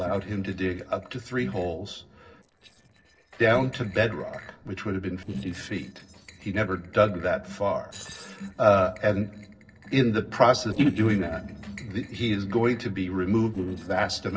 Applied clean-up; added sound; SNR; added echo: neural separator model SepFormer DNS4.